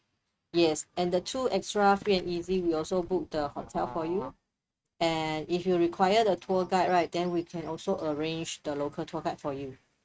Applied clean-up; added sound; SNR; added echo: neural mask model RNNoise.